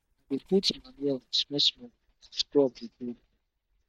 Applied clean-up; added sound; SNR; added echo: neural mask model DeepFilterNet 3.